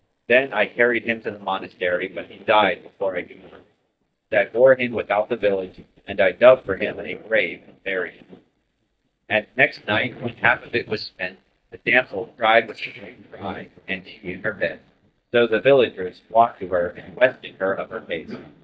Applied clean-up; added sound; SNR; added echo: neural mask model DeepFilterNet 3.